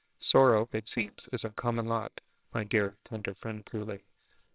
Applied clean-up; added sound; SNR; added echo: neural separator model SepFormer WHAMR!.